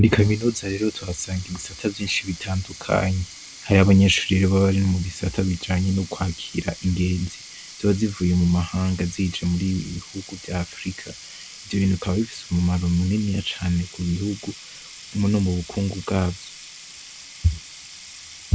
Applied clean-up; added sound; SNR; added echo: none; Sink (filling or washing); 18 dB; none.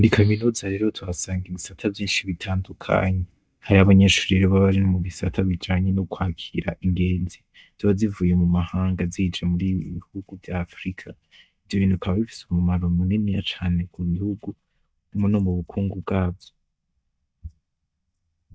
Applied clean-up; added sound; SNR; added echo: neural mask model DeepFilterNet 3.